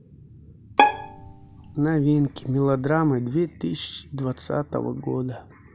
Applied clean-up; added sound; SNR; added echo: none; Bowed string instrument; 1 dB; none.